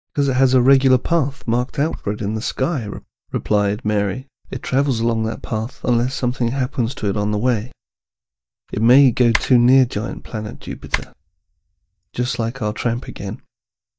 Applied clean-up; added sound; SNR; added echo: neural mask model DeepFilterNet 3.